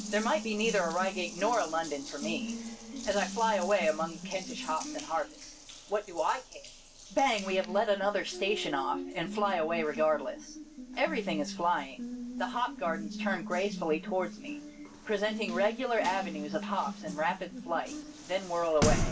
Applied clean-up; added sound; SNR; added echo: none; Water tap, faucet; 7 dB; reverberation time 0.2 s.